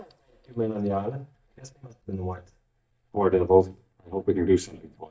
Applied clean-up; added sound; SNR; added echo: neural mask model DeepFilterNet 3.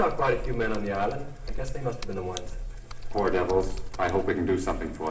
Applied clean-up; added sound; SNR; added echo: none; Computer keyboard; 5 dB; reverberation time 0.8 s.